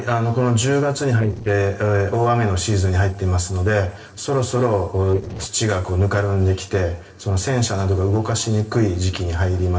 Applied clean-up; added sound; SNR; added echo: neural separator model SepFormer DNS4.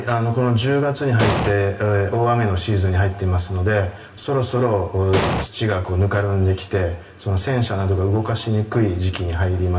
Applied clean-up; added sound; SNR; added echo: none; Explosion; 0 dB; reverberation time 0.8 s.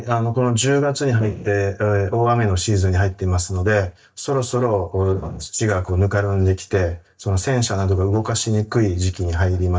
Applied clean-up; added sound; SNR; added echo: neural mask model DeepFilterNet 3.